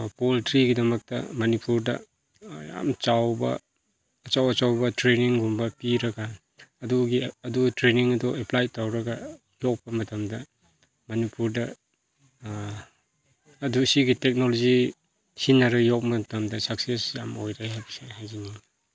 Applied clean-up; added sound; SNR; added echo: none; none; none; none.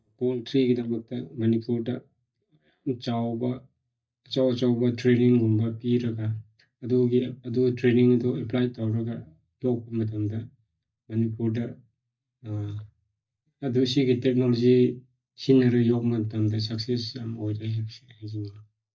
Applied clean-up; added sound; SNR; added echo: neural mask model DeepFilterNet 3.